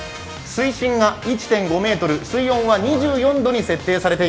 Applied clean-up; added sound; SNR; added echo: none; none; none; none.